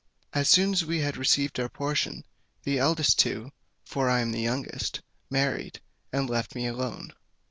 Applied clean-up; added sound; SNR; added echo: none; none; none; none.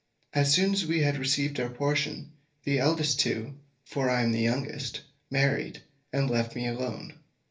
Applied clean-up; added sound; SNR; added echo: none; none; none; reverberation time 0.3 s.